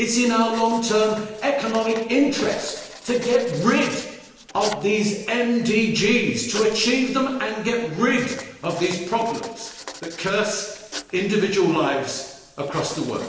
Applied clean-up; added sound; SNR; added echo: none; Writing; 18 dB; reverberation time 1.1 s.